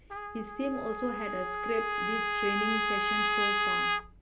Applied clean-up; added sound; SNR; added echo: none; Trumpet; -5 dB; none.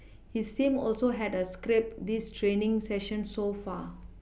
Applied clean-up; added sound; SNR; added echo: none; none; none; none.